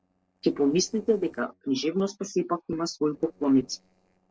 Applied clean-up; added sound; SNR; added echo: neural separator model SepFormer DNS4.